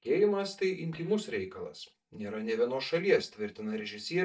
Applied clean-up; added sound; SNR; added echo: neural mask model DeepFilterNet 3.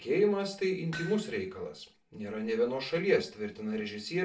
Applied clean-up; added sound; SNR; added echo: none; Hammer; 16 dB; reverberation time 0.3 s.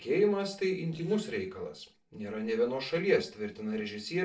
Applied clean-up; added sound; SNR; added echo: neural separator model SepFormer DNS4.